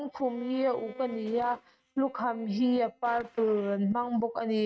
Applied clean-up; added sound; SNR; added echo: neural mask model RNNoise.